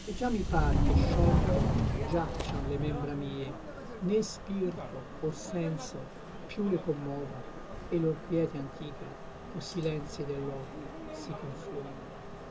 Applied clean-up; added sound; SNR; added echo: none; Subway, metro, underground; -2 dB; reverberation time 0.2 s.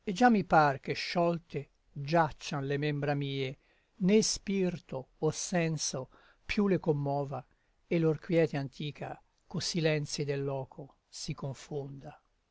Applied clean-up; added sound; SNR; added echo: none; none; none; none.